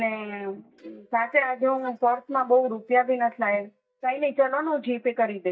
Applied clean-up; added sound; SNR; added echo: neural mask model DeepFilterNet 3.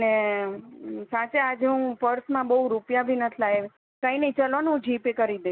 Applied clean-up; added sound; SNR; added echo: none; none; none; none.